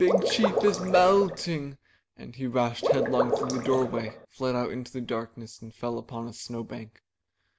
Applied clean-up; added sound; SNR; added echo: none; Water / Liquid; 0 dB; none.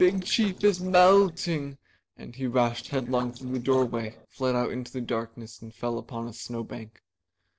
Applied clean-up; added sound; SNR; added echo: neural separator model SepFormer DNS4.